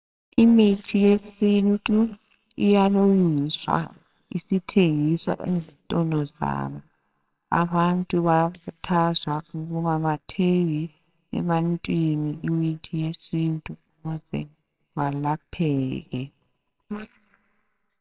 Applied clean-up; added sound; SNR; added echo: neural separator model SepFormer WHAMR!.